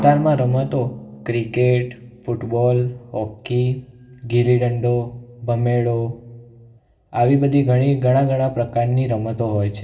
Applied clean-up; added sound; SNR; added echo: none; Drum; 19 dB; reverberation time 1.3 s.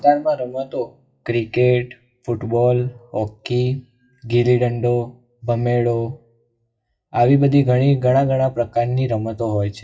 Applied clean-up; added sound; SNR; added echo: classical method WPE with log-MMSE.